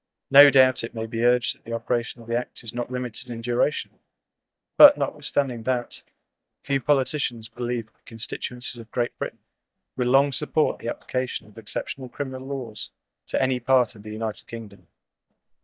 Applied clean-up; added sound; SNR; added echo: neural mask model DeepFilterNet 3.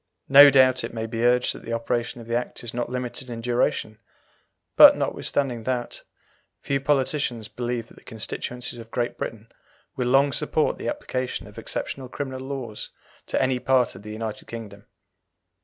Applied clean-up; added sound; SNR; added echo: none; none; none; none.